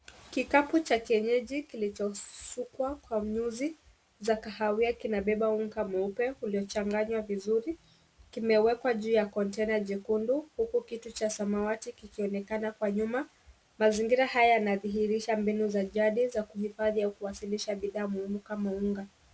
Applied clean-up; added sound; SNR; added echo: none; none; none; none.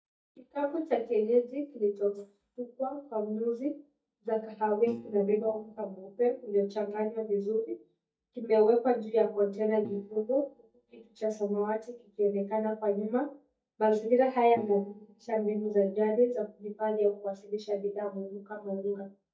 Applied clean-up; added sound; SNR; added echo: neural mask model DeepFilterNet 3.